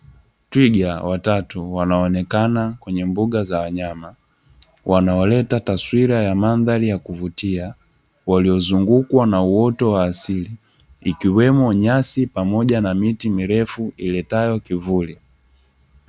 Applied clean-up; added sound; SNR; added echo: none; none; none; none.